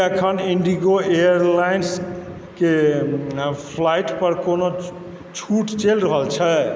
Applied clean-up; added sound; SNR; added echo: none; none; none; none.